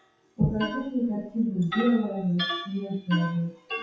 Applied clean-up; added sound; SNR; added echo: classical method WPE with log-MMSE.